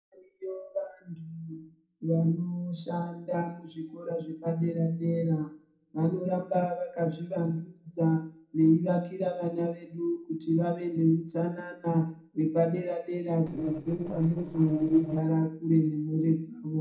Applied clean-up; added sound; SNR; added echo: neural separator model SepFormer DNS4.